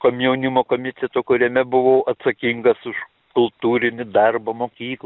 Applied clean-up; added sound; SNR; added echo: none; none; none; none.